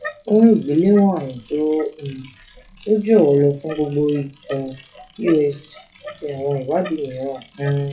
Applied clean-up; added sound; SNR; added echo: classical method WPE with log-MMSE.